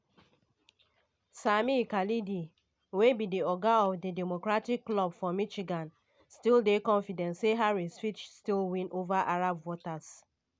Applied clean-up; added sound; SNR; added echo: none; none; none; none.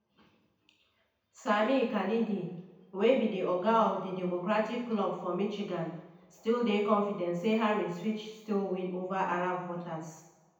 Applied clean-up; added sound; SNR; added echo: none; none; none; reverberation time 0.8 s.